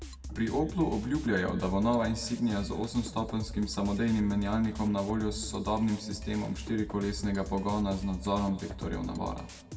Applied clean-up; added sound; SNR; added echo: none; Drum kit; 11 dB; reverberation time 1.5 s.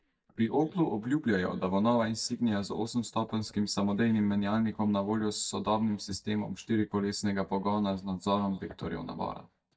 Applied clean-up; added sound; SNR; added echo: neural mask model DeepFilterNet 3.